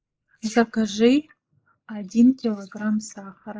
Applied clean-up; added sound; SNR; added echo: neural mask model Resemble Enhance denoiser.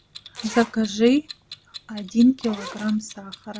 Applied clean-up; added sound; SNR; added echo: none; Clock + Zipper (clothing); 17 dB; none.